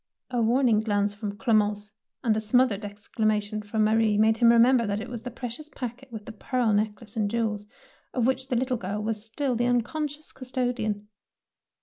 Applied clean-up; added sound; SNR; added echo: none; none; none; none.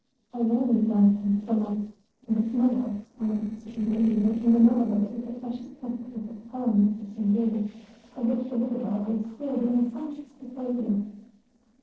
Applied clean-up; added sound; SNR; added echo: neural separator model SepFormer DNS4.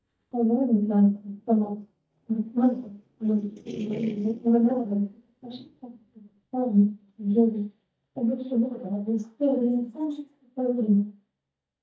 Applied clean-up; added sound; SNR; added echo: neural mask model DeepFilterNet 3.